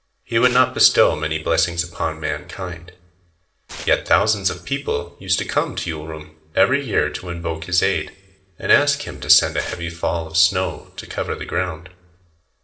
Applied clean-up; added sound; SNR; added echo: neural separator model SepFormer DNS4.